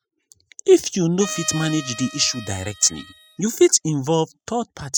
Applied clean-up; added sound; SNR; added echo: classical method spectral subtraction.